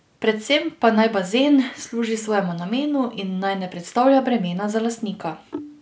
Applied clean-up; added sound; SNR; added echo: none; none; none; none.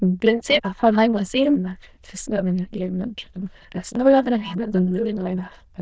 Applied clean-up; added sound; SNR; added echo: neural diffusion model UNIVERSE++.